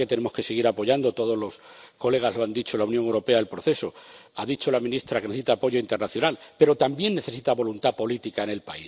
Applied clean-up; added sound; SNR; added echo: none; none; none; none.